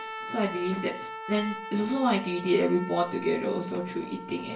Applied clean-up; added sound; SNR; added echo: none; Trumpet; 10 dB; reverberation time 0.3 s.